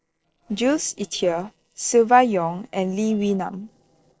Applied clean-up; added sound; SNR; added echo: neural separator model SepFormer DNS4.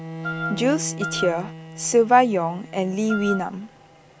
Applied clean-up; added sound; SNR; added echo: none; Bowed string instrument + Wind instrument, woodwind instrument; 10 dB; none.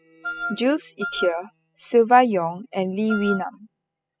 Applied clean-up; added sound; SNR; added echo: classical method spectral subtraction.